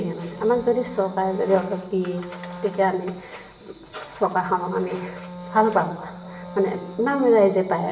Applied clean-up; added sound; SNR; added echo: none; Wind instrument, woodwind instrument; 15 dB; reverberation time 0.9 s.